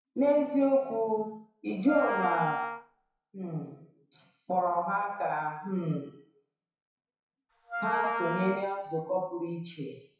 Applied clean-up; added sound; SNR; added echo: classical method WPE with log-MMSE.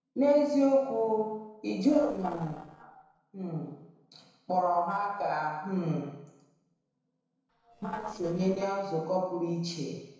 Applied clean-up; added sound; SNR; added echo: neural separator model SepFormer DNS4.